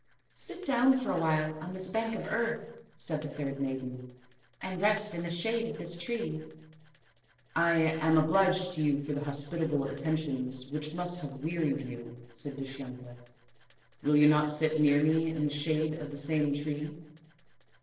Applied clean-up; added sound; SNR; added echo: neural separator model SepFormer DNS4.